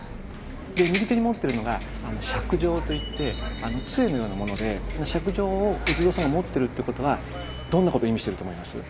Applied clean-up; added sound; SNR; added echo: none; Bus; 7 dB; none.